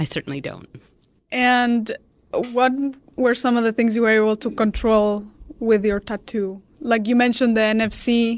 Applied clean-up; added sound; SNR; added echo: neural separator model SepFormer DNS4.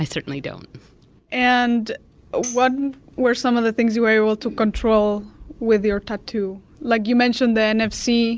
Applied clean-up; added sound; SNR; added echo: none; Tambourine; 18 dB; none.